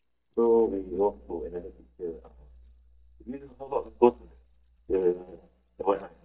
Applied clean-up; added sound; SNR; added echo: neural mask model DeepFilterNet 3.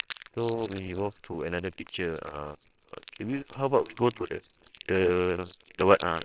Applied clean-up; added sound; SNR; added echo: neural separator model SepFormer WHAMR!.